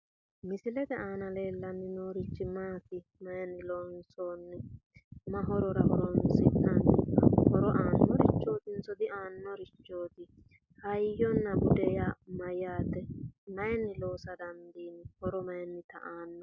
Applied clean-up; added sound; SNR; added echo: none; none; none; none.